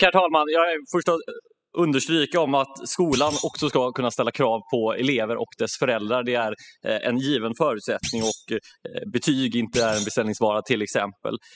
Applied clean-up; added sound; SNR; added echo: classical method spectral subtraction.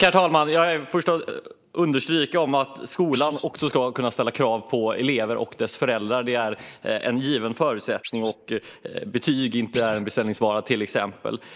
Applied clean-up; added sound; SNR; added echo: neural mask model Resemble Enhance denoiser.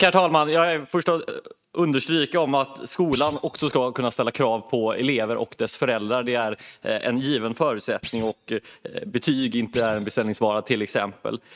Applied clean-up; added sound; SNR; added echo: neural mask model RNNoise.